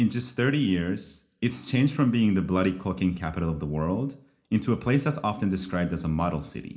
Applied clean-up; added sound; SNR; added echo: none; none; none; reverberation time 0.4 s.